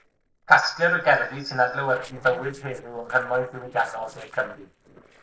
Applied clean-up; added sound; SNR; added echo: neural separator model SepFormer DNS4.